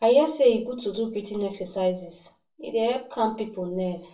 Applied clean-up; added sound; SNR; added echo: none; none; none; reverberation time 0.3 s.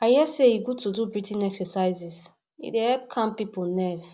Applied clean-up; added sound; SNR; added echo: none; none; none; none.